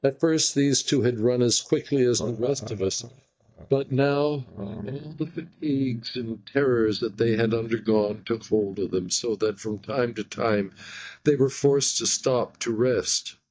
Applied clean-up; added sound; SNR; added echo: neural mask model DeepFilterNet 3.